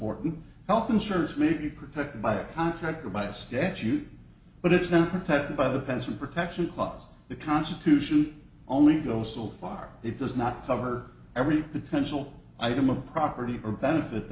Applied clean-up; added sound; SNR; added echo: none; none; none; none.